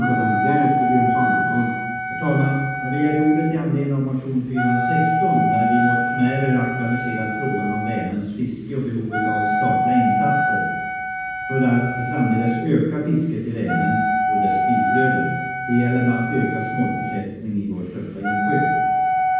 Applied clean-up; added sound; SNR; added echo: none; Wind instrument, woodwind instrument; 1 dB; reverberation time 1.2 s.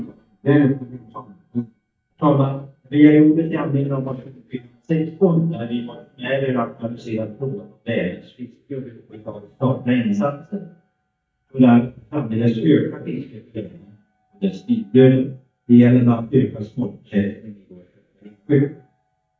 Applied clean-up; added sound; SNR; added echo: neural mask model DeepFilterNet 3.